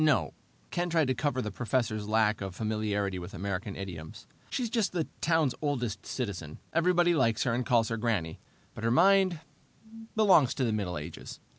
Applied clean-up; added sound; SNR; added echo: none; none; none; none.